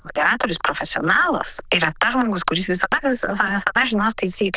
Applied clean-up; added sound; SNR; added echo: neural diffusion model UNIVERSE++.